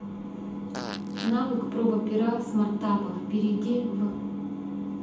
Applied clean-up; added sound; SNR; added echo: none; Fart; 14 dB; reverberation time 0.8 s.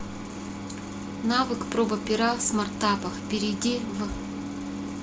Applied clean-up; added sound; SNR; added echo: none; none; none; none.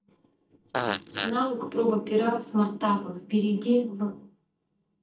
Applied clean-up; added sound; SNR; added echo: neural mask model DeepFilterNet 3.